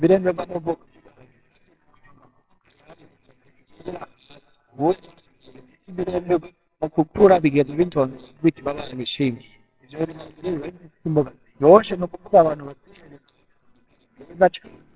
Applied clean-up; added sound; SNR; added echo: neural separator model SepFormer WHAMR!.